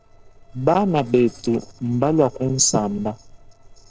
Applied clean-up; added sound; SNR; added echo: neural separator model SepFormer DNS4.